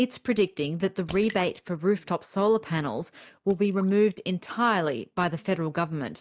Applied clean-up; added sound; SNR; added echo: neural mask model DeepFilterNet 3.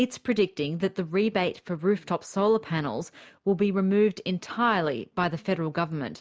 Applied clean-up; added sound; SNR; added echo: none; none; none; none.